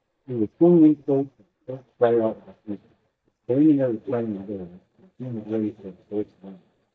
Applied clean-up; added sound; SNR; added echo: neural mask model DeepFilterNet 3.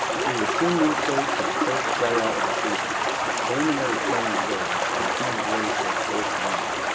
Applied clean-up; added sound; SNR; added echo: none; Stream; -5 dB; reverberation time 0.9 s.